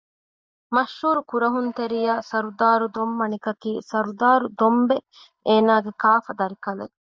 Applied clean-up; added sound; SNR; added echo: neural mask model DeepFilterNet 3.